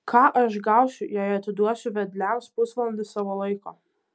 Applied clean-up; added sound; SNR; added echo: none; none; none; none.